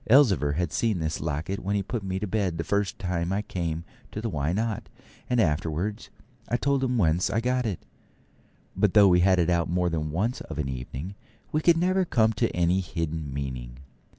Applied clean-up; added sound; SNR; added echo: none; none; none; none.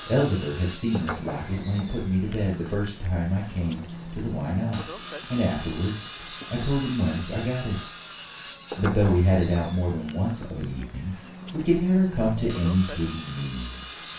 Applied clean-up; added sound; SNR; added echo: none; Tools; 10 dB; reverberation time 0.3 s.